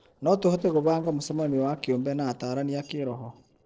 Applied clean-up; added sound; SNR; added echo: neural separator model SepFormer DNS4.